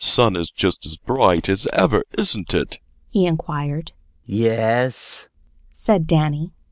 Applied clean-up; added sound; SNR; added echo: none; none; none; none.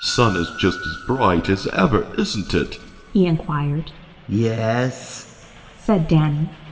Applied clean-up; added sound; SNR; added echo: none; Train; 17 dB; reverberation time 1.7 s.